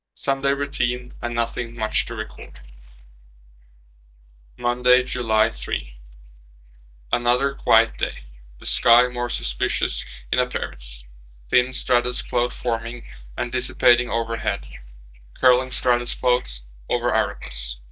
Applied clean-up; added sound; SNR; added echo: neural mask model DeepFilterNet 3.